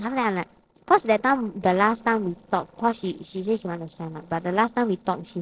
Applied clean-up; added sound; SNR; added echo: neural separator model SepFormer DNS4.